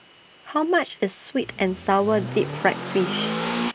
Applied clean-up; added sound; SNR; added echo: none; Accelerating, revving, vroom / Car; 5 dB; none.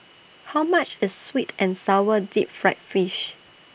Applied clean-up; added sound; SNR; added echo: none; none; none; none.